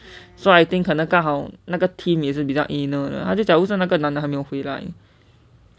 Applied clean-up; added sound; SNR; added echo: none; none; none; none.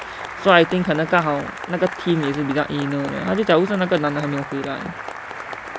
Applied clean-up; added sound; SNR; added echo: none; Applause; 11 dB; none.